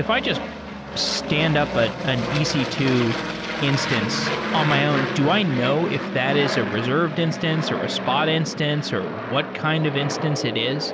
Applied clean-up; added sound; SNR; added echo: none; Aircraft; 4 dB; none.